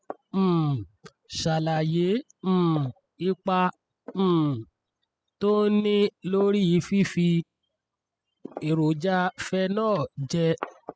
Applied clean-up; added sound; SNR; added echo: classical method spectral subtraction.